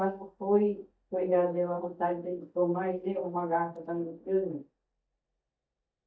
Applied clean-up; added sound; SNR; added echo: neural mask model DeepFilterNet 3.